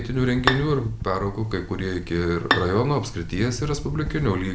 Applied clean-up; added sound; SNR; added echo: none; Bowed string instrument; 7 dB; none.